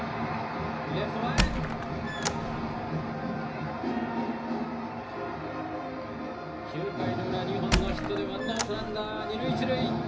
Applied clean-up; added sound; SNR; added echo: none; Squeak; 2 dB; reverberation time 0.4 s.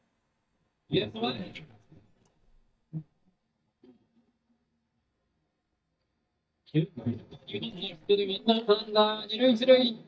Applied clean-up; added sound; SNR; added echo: neural mask model DeepFilterNet 3.